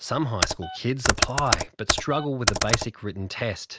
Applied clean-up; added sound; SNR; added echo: none; Computer keyboard; -2 dB; none.